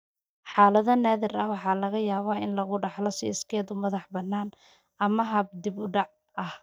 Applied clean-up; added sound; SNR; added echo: neural mask model DeepFilterNet 3.